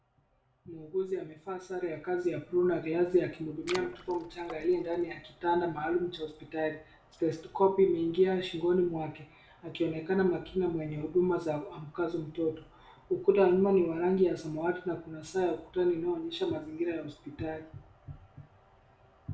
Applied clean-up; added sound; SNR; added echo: none; Water / Splash, splatter; 15 dB; reverberation time 0.4 s.